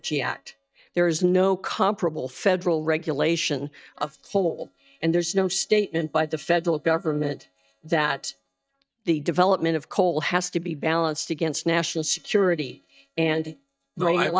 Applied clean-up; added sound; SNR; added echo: neural mask model DeepFilterNet 3.